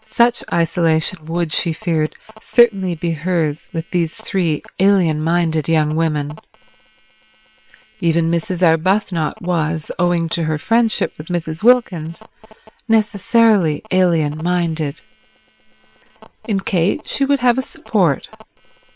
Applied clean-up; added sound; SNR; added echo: neural separator model SepFormer WHAM!.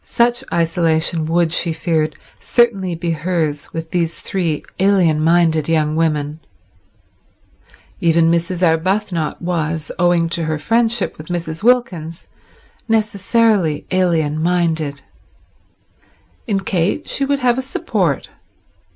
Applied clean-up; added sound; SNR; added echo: none; none; none; none.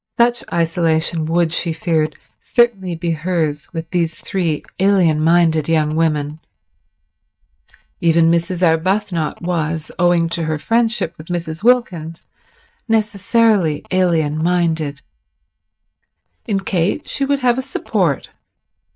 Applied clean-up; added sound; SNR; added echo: neural mask model DeepFilterNet 3.